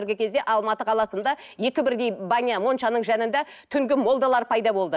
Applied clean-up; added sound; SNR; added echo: neural mask model Resemble Enhance denoiser.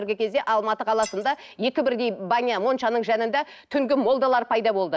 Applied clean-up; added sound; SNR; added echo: none; Shatter; 17 dB; none.